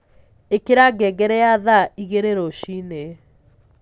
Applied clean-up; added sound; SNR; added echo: none; none; none; none.